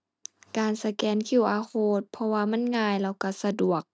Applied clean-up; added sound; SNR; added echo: none; none; none; none.